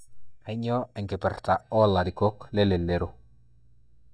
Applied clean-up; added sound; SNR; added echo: neural mask model DeepFilterNet 3.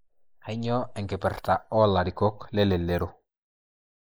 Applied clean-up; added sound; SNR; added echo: neural mask model Resemble Enhance denoiser.